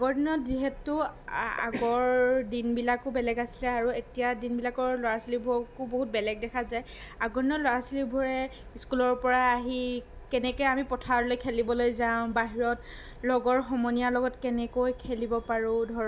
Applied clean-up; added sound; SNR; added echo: none; none; none; none.